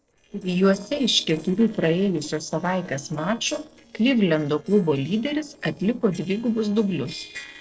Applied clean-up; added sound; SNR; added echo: neural separator model SepFormer DNS4.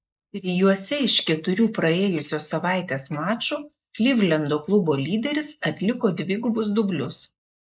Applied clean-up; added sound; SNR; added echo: neural mask model Resemble Enhance denoiser.